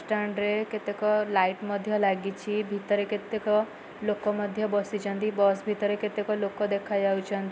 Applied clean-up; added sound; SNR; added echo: none; none; none; none.